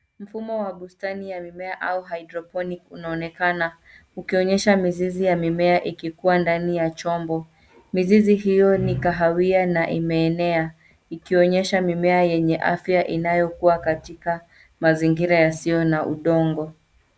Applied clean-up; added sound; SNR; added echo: none; none; none; none.